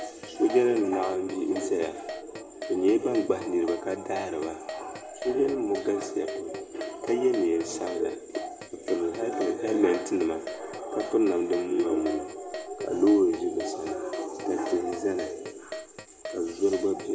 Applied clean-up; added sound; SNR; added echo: none; Keyboard (musical); 14 dB; reverberation time 0.5 s.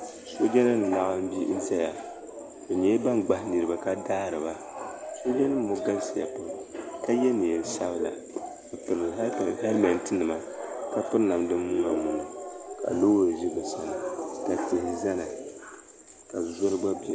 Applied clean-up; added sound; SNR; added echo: none; none; none; none.